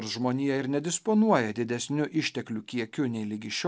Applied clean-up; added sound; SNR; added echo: none; none; none; none.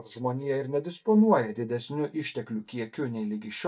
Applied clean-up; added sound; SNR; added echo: neural mask model DeepFilterNet 3.